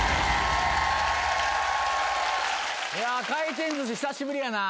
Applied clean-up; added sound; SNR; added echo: none; none; none; none.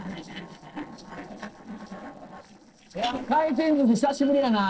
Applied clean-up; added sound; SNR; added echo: neural separator model SepFormer DNS4.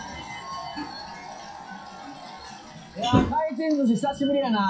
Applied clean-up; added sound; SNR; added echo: classical method WPE with log-MMSE.